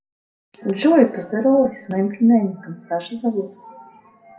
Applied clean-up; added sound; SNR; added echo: none; none; none; reverberation time 1.1 s.